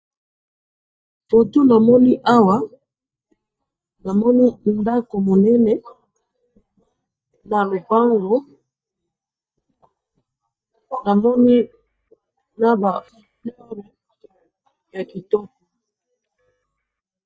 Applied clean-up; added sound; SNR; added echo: neural mask model DeepFilterNet 3.